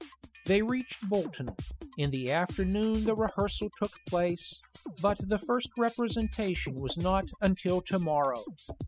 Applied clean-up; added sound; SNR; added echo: classical method spectral subtraction.